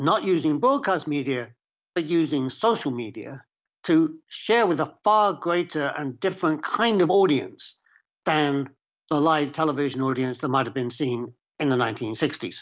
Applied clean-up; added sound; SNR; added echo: none; none; none; none.